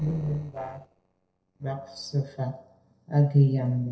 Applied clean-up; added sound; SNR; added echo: neural separator model SepFormer DNS4.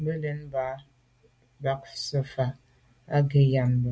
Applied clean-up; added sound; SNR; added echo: none; none; none; none.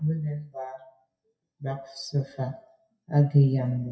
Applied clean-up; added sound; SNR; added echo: classical method WPE with log-MMSE.